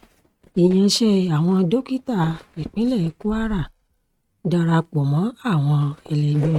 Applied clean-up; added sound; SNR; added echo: neural mask model RNNoise.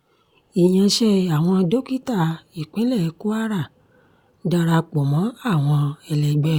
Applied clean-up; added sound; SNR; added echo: none; none; none; none.